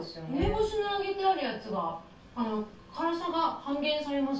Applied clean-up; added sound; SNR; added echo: none; Bass drum; 11 dB; reverberation time 0.3 s.